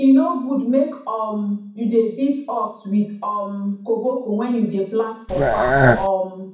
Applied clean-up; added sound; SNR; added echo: none; Burping, eructation; -4 dB; reverberation time 0.6 s.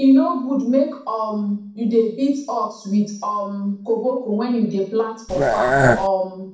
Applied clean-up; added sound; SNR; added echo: neural separator model SepFormer DNS4.